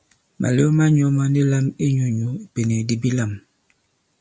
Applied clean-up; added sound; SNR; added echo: none; none; none; none.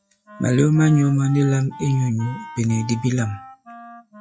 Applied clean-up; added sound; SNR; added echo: classical method log-MMSE.